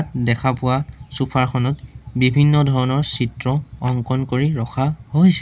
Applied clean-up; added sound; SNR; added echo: none; none; none; none.